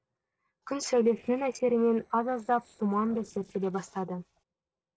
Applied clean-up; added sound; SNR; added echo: neural separator model SepFormer DNS4.